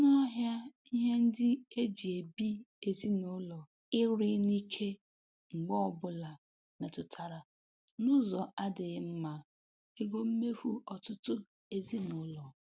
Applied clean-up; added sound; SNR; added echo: none; none; none; none.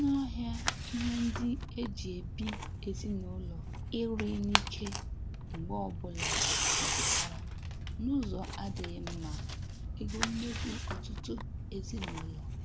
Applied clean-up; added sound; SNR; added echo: none; Tearing; -2 dB; none.